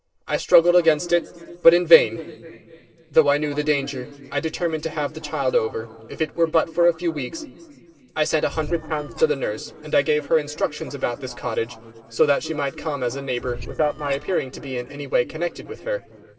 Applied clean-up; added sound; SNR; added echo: neural separator model SepFormer DNS4.